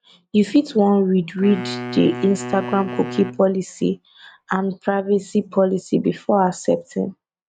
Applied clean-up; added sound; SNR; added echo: neural mask model RNNoise.